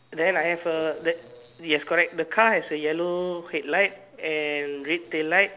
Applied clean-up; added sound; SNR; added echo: none; none; none; none.